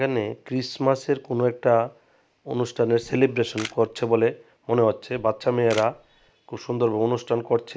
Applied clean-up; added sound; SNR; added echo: none; Camera; 17 dB; none.